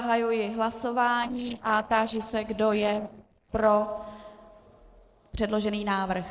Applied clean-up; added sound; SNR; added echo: neural separator model SepFormer DNS4.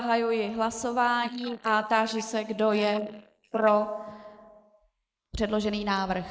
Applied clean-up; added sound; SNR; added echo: neural mask model Resemble Enhance denoiser.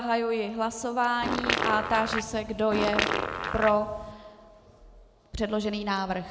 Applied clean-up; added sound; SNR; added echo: none; Fart; 2 dB; none.